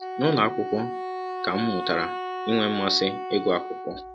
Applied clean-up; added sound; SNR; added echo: none; Wind instrument, woodwind instrument; 6 dB; none.